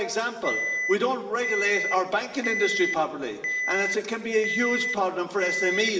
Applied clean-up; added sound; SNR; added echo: none; Alarm; 3 dB; reverberation time 2.9 s.